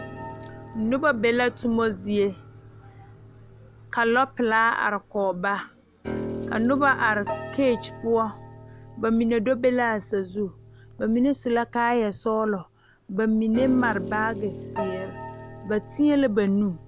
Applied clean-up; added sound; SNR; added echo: none; Piano; 13 dB; none.